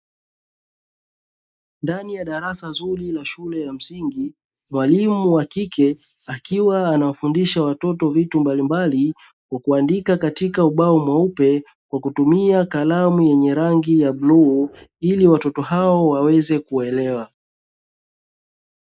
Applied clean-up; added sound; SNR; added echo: neural mask model Resemble Enhance denoiser.